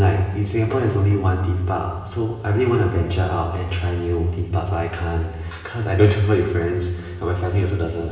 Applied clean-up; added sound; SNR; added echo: none; none; none; reverberation time 1.3 s.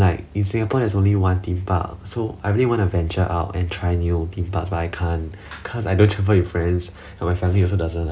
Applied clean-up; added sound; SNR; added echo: none; none; none; none.